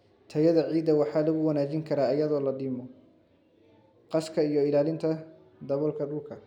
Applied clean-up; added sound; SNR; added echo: none; none; none; none.